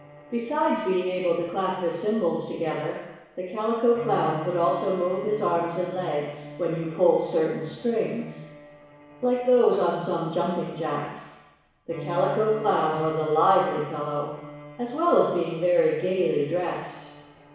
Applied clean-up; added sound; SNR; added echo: none; Bowed string instrument; 18 dB; reverberation time 1.1 s.